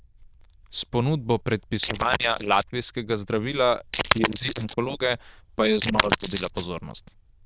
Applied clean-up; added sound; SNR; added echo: neural diffusion model UNIVERSE++.